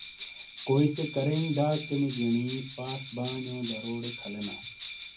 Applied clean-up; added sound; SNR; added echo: none; Bell; 11 dB; reverberation time 0.4 s.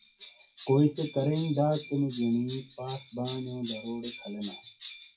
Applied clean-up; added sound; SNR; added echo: classical method WPE with log-MMSE.